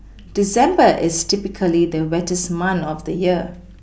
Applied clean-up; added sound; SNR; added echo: none; none; none; none.